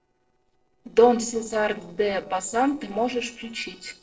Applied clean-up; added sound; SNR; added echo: neural separator model SepFormer DNS4.